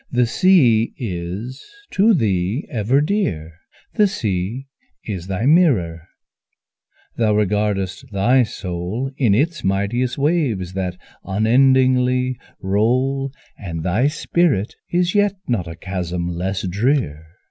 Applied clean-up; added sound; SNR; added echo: none; none; none; none.